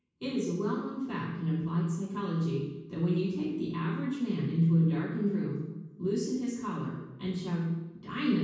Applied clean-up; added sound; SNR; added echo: none; none; none; reverberation time 1.2 s.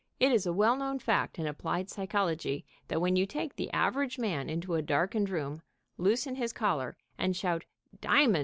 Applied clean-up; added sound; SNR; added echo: none; none; none; none.